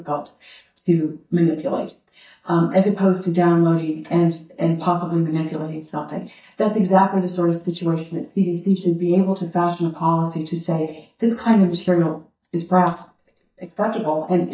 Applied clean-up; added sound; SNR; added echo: neural mask model DeepFilterNet 3.